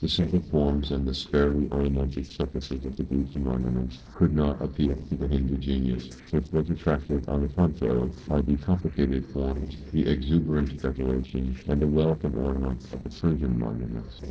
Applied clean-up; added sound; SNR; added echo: neural separator model SepFormer DNS4.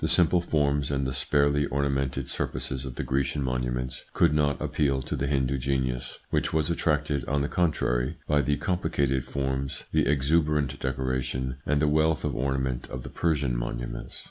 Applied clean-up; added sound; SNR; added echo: none; none; none; none.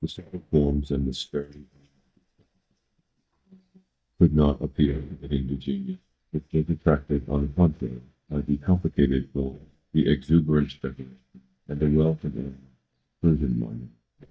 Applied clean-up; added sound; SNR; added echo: neural mask model DeepFilterNet 3.